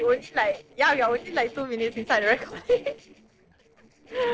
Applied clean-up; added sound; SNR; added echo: neural separator model SepFormer DNS4.